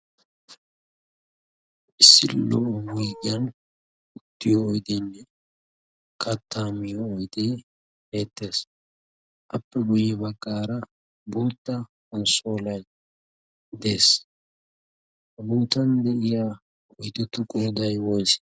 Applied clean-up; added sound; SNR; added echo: none; Dog; 16 dB; none.